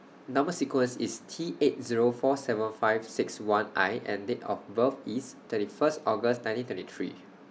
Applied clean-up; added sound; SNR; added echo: none; none; none; none.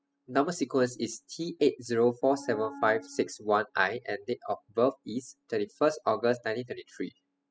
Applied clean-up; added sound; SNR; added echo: classical method spectral subtraction.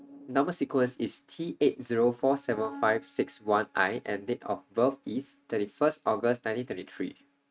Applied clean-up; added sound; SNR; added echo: neural mask model RNNoise.